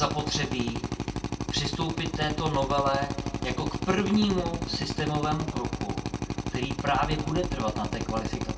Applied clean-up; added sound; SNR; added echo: none; Drill; 2 dB; reverberation time 0.2 s.